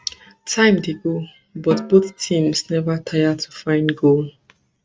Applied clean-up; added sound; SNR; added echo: neural mask model RNNoise.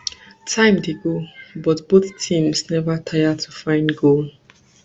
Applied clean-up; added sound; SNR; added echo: none; none; none; none.